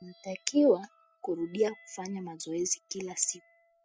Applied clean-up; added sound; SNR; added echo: classical method spectral subtraction.